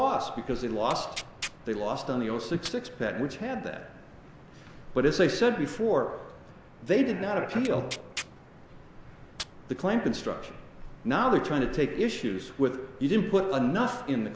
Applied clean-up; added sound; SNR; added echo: none; Tearing; 14 dB; none.